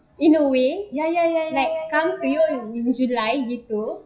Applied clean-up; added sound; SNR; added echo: classical method WPE with log-MMSE.